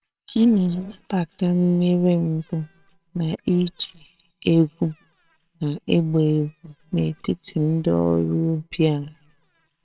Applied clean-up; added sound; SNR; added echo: neural separator model SepFormer WHAMR!.